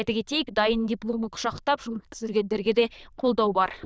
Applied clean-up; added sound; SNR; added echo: neural diffusion model UNIVERSE++.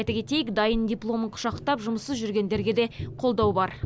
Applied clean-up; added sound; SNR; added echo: none; Tap; 11 dB; none.